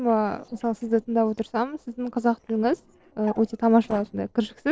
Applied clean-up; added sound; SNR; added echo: neural separator model SepFormer DNS4.